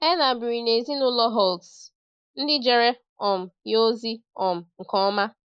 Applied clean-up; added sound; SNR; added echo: neural mask model Resemble Enhance denoiser.